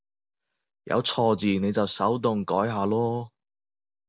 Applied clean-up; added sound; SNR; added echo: none; none; none; none.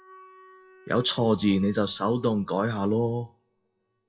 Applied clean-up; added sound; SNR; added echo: classical method WPE with log-MMSE.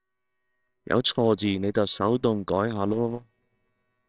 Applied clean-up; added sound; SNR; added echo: neural separator model SepFormer WHAMR!.